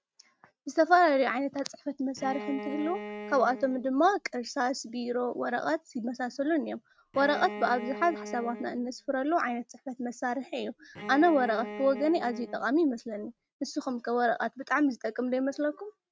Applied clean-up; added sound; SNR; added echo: neural mask model RNNoise.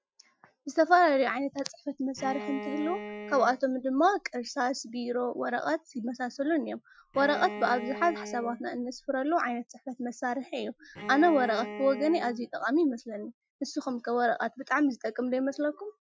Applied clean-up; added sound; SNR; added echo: classical method Wiener filter.